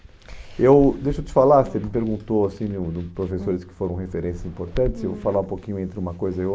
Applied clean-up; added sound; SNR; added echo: none; none; none; none.